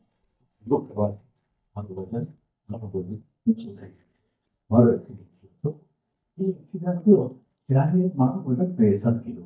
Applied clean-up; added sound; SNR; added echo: neural mask model DeepFilterNet 3.